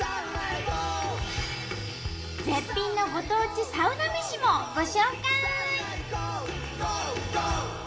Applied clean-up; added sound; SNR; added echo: none; none; none; reverberation time 2.6 s.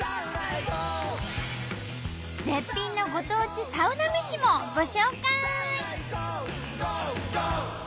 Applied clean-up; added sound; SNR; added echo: none; none; none; none.